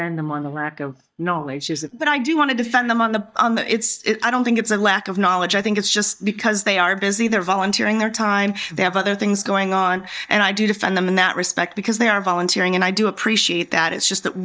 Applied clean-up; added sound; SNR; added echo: neural mask model DeepFilterNet 3.